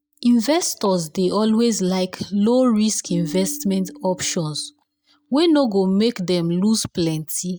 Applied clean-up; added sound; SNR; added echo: neural mask model DeepFilterNet 3.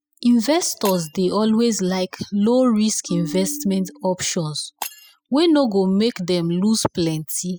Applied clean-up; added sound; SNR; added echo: classical method spectral subtraction.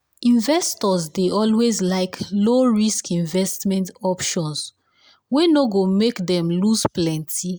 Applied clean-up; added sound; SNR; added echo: none; none; none; none.